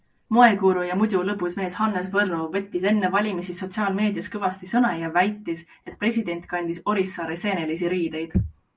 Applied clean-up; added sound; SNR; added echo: none; none; none; none.